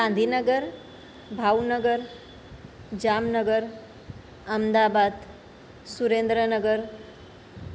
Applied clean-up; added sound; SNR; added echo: none; none; none; none.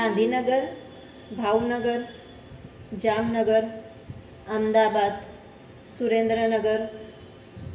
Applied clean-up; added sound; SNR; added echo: none; none; none; reverberation time 1.6 s.